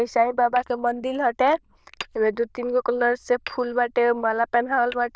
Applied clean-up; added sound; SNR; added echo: neural diffusion model UNIVERSE++.